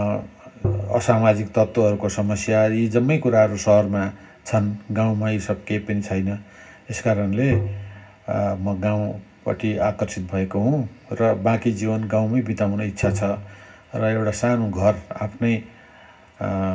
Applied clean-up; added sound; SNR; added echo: none; Tap; 5 dB; reverberation time 0.4 s.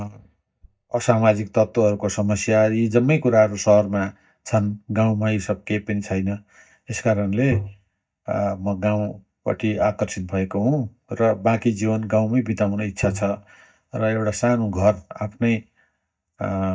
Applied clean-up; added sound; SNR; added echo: neural mask model DeepFilterNet 3.